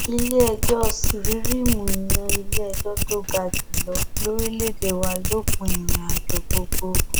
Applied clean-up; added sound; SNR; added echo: none; Domestic sounds, home sounds; -4 dB; none.